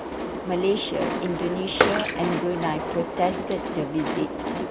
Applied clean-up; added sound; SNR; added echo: none; Train + Bathtub (filling or washing) / Water / Splash, splatter; 0 dB; none.